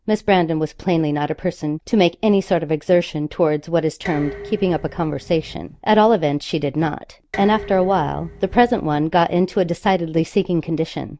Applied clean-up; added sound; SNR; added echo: none; Dishes, pots, and pans; 17 dB; none.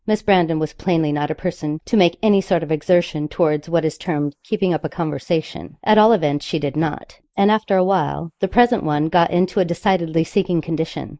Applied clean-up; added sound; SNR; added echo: neural mask model Resemble Enhance denoiser.